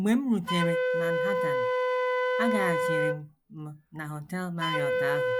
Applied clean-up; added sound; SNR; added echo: none; Wind instrument, woodwind instrument; -3 dB; none.